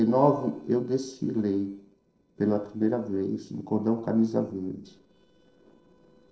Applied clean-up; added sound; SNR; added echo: neural separator model SepFormer DNS4.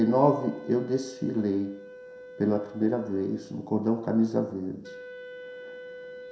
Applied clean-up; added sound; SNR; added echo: none; Wind instrument, woodwind instrument; 16 dB; reverberation time 0.7 s.